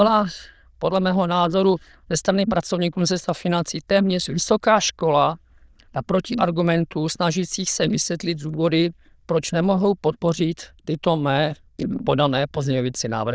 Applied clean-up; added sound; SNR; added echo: neural diffusion model UNIVERSE++.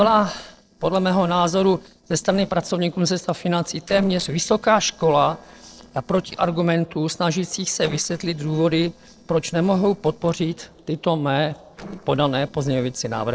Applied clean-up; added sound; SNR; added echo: neural separator model SepFormer DNS4.